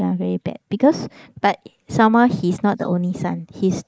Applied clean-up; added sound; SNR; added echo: neural mask model Resemble Enhance denoiser.